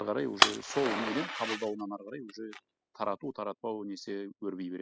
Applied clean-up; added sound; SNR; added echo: classical method spectral subtraction.